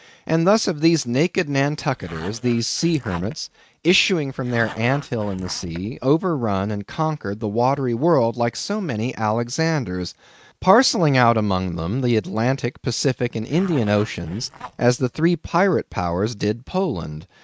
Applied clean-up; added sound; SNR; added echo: neural mask model RNNoise.